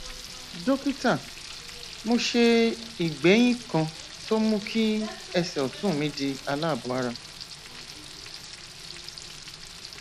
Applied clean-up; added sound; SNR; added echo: none; Frying (food); 13 dB; none.